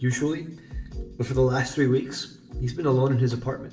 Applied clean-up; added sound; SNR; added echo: none; none; none; reverberation time 0.6 s.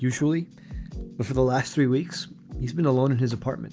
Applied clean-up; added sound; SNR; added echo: none; none; none; none.